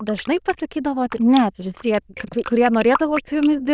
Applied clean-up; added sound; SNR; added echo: neural diffusion model UNIVERSE++.